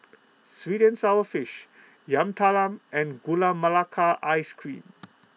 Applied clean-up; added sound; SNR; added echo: none; none; none; none.